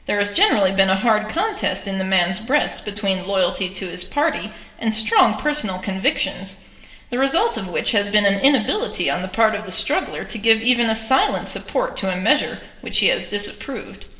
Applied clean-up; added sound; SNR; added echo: none; none; none; reverberation time 1.8 s.